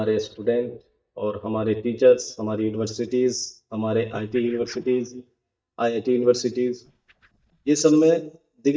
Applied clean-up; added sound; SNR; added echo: neural mask model DeepFilterNet 3.